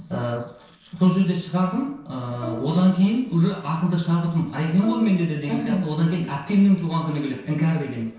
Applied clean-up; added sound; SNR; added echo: neural separator model SepFormer DNS4.